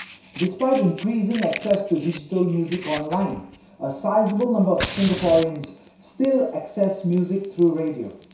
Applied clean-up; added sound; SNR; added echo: none; Fire; 12 dB; reverberation time 0.6 s.